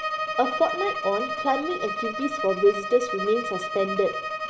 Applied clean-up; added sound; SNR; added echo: none; Bowed string instrument; 4 dB; none.